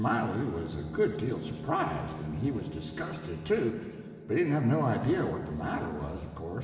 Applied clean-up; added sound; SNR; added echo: none; Bowed string instrument; 14 dB; reverberation time 2.1 s.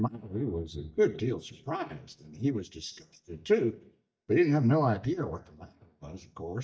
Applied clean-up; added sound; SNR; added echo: neural mask model DeepFilterNet 3.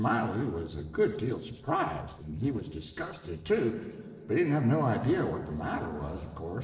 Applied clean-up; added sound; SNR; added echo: neural separator model SepFormer DNS4.